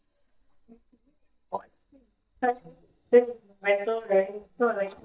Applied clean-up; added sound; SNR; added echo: neural mask model DeepFilterNet 3.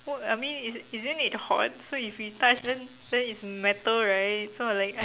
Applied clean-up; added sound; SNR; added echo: none; none; none; none.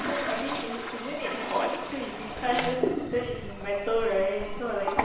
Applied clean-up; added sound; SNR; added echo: none; Toilet flush; 3 dB; reverberation time 1.0 s.